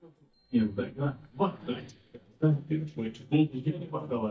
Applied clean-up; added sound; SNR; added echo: neural mask model DeepFilterNet 3.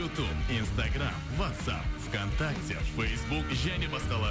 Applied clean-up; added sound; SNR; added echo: none; none; none; none.